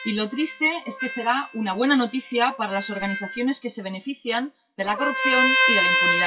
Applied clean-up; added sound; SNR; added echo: classical method WPE with log-MMSE.